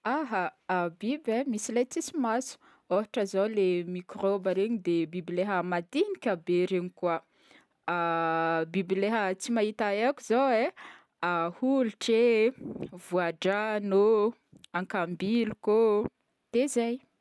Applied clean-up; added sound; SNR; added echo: none; none; none; none.